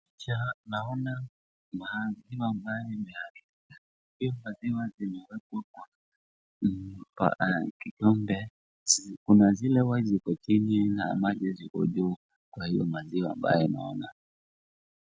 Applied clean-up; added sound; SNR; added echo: none; none; none; none.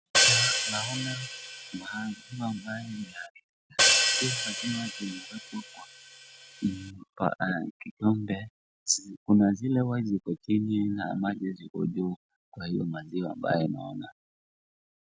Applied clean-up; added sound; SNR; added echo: none; Hi-hat; -2 dB; none.